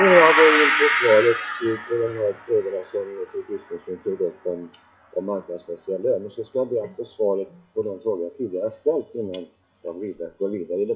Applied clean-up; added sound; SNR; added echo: classical method WPE with log-MMSE.